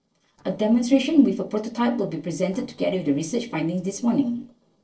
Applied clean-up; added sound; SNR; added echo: neural separator model SepFormer DNS4.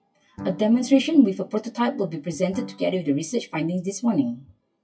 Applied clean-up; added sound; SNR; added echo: classical method WPE with log-MMSE.